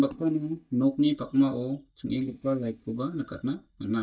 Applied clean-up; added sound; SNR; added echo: neural mask model DeepFilterNet 3.